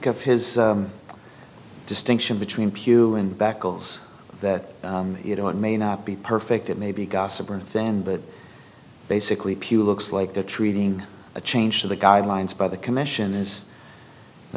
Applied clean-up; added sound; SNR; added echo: none; none; none; none.